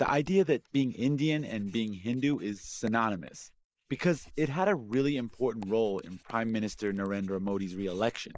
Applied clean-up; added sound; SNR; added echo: neural mask model Resemble Enhance denoiser.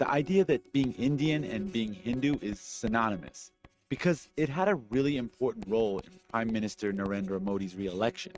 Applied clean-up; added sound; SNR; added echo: neural mask model RNNoise.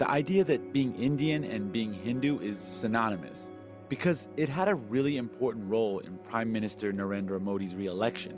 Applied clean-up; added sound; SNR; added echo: none; none; none; none.